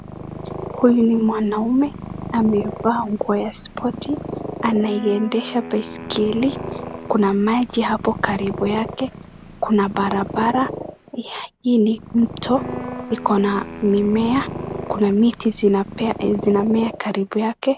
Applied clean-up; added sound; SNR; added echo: none; Purr + Wind instrument, woodwind instrument; 12 dB; none.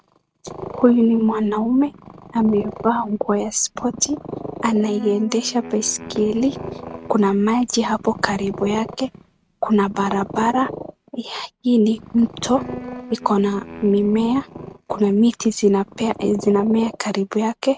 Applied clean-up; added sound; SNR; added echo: neural mask model RNNoise.